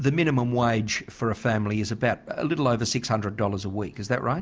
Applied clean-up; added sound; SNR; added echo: none; none; none; none.